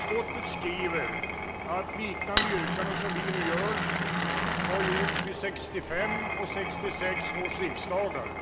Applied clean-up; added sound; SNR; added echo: none; Glass; -3 dB; none.